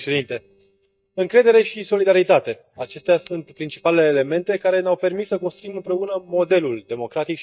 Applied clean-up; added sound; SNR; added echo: neural mask model DeepFilterNet 3.